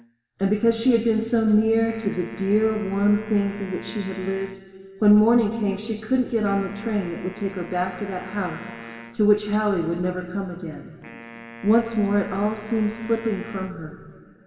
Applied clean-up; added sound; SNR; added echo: none; Wind instrument, woodwind instrument; 19 dB; reverberation time 2.5 s.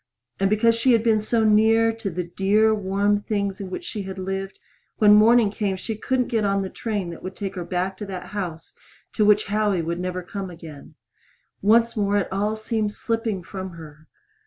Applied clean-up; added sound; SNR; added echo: none; none; none; none.